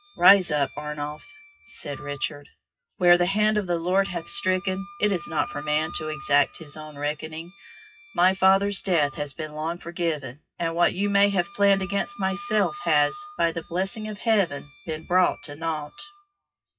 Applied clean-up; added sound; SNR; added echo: classical method WPE with log-MMSE.